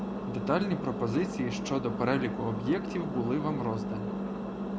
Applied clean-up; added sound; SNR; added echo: none; Engine; 2 dB; none.